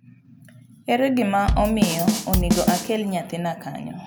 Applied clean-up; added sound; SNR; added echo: none; Drum kit; -1 dB; none.